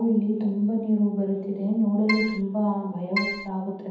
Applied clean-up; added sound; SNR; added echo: none; Keyboard (musical); 4 dB; reverberation time 0.8 s.